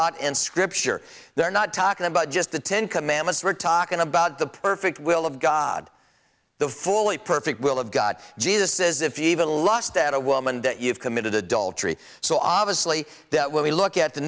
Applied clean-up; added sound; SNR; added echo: none; none; none; none.